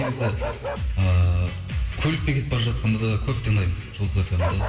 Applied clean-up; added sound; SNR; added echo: none; Bark; 13 dB; reverberation time 2.1 s.